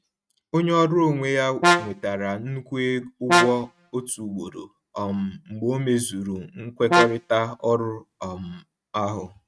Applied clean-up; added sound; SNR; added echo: neural mask model RNNoise.